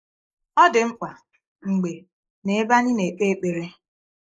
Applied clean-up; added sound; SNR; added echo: neural mask model Resemble Enhance denoiser.